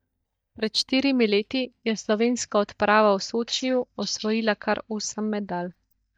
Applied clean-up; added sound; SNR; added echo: neural mask model DeepFilterNet 3.